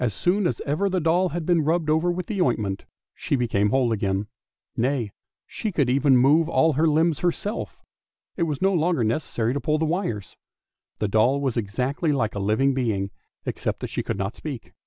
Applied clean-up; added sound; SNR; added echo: none; none; none; none.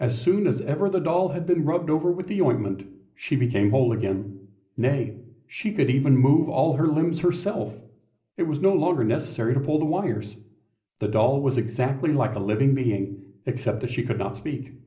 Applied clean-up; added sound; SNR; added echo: none; none; none; reverberation time 0.5 s.